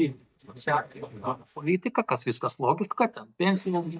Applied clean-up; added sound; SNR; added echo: neural mask model DeepFilterNet 3.